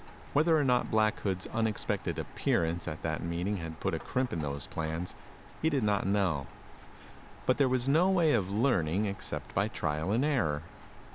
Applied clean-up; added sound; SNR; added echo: none; Rain; 16 dB; none.